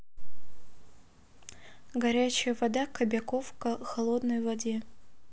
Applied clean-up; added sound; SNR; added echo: none; none; none; none.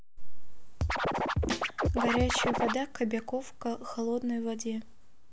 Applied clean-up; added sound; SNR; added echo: none; Scratching (performance technique); -2 dB; none.